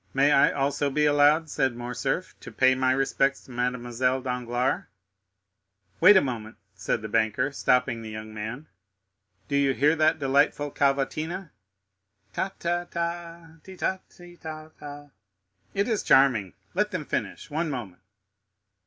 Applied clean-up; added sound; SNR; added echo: none; none; none; none.